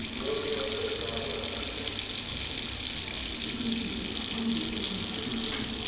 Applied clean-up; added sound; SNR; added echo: none; Sink (filling or washing); -4 dB; reverberation time 2.2 s.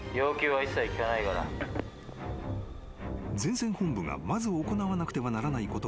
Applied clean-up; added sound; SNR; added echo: none; none; none; none.